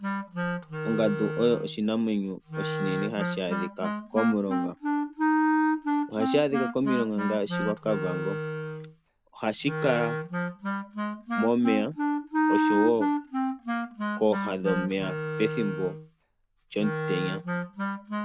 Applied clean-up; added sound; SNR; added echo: none; Wind instrument, woodwind instrument; 0 dB; none.